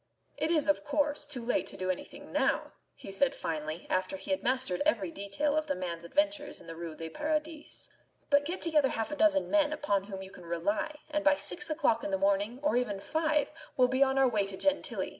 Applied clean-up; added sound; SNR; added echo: none; none; none; none.